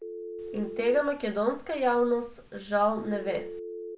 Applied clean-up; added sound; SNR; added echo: none; Telephone; 12 dB; none.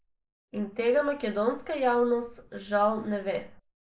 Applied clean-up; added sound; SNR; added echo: neural mask model Resemble Enhance denoiser.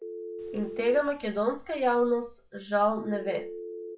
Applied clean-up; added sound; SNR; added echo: classical method log-MMSE.